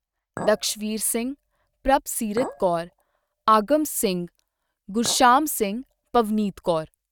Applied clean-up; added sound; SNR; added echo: neural mask model RNNoise.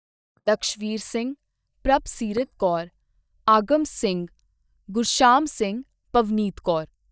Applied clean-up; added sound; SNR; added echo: neural mask model DeepFilterNet 3.